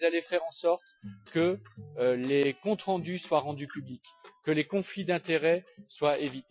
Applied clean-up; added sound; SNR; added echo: classical method Wiener filter.